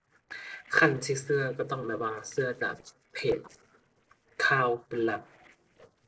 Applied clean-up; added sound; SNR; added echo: neural separator model SepFormer DNS4.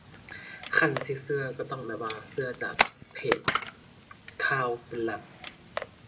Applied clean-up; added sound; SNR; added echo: none; Camera; 2 dB; reverberation time 0.5 s.